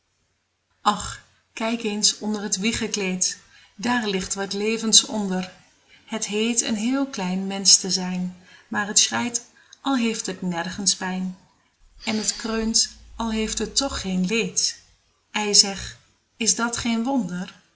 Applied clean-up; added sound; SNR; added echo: none; Respiratory sounds; 15 dB; none.